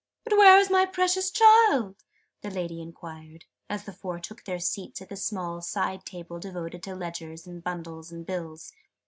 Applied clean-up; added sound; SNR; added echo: none; none; none; none.